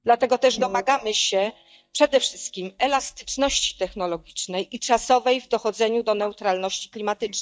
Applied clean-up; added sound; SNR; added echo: neural mask model DeepFilterNet 3.